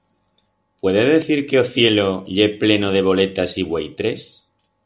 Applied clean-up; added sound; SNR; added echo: none; none; none; none.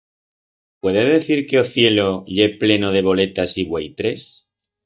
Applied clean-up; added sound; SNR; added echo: neural mask model DeepFilterNet 3.